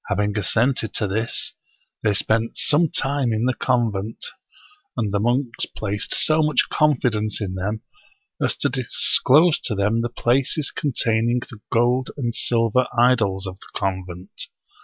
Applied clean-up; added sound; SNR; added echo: none; none; none; none.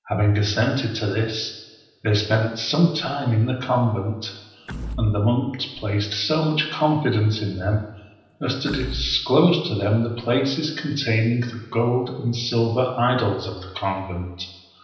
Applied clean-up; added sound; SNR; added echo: none; Door / Wood; 12 dB; reverberation time 0.9 s.